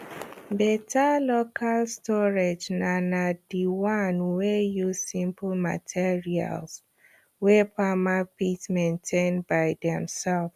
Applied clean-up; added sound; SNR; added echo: none; none; none; none.